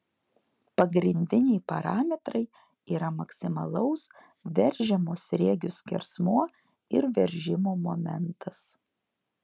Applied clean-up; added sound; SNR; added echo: none; none; none; none.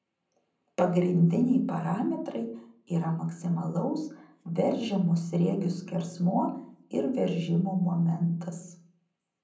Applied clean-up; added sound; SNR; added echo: none; none; none; reverberation time 0.6 s.